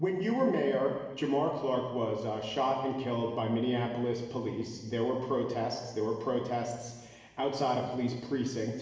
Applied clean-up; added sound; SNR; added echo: none; none; none; reverberation time 1.3 s.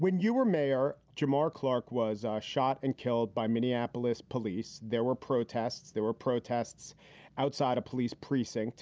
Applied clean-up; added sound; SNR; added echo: none; none; none; none.